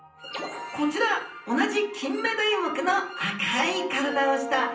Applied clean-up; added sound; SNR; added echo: none; none; none; reverberation time 0.6 s.